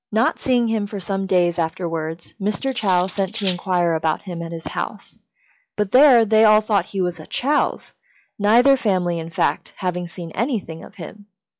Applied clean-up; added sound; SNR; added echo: classical method log-MMSE.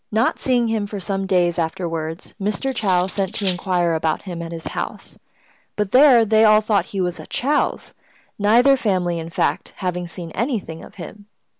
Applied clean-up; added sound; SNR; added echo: none; Cutlery, silverware; 14 dB; none.